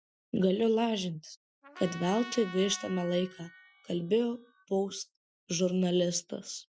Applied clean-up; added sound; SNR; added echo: classical method Wiener filter.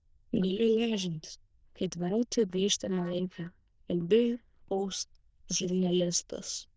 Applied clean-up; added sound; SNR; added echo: neural diffusion model UNIVERSE++.